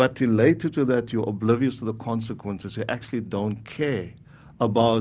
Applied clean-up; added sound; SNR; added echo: none; none; none; none.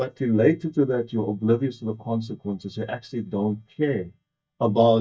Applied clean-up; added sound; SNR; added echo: neural mask model DeepFilterNet 3.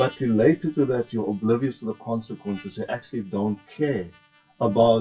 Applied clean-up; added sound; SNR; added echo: classical method WPE with log-MMSE.